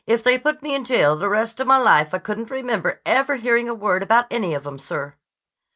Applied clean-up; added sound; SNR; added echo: none; none; none; none.